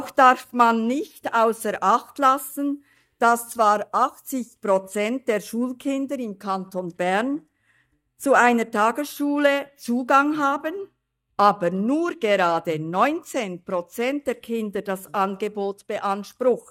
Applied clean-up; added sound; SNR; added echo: neural mask model DeepFilterNet 3.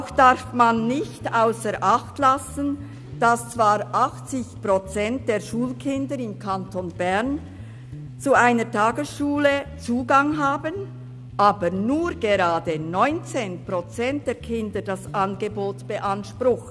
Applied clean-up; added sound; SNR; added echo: none; Bass guitar; 15 dB; none.